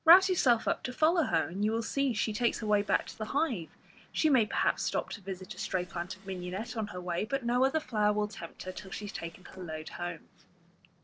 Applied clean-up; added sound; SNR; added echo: neural separator model SepFormer DNS4.